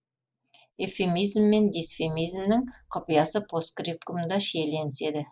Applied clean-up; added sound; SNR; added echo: neural mask model Resemble Enhance denoiser.